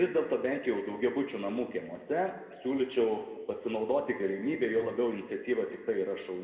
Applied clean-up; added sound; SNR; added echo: none; none; none; reverberation time 1.5 s.